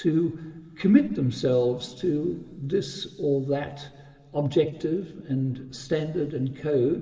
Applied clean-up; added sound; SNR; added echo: none; none; none; reverberation time 2.2 s.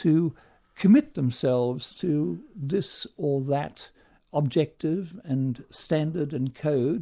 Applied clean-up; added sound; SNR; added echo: none; none; none; none.